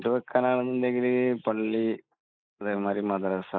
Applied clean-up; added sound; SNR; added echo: neural mask model Resemble Enhance denoiser.